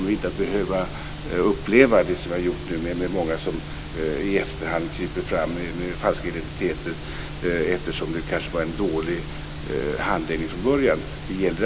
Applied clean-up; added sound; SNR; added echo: none; none; none; none.